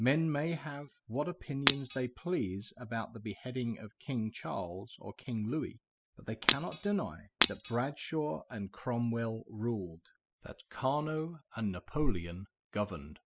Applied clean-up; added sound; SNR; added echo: classical method spectral subtraction.